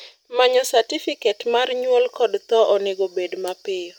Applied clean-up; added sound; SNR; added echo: none; none; none; none.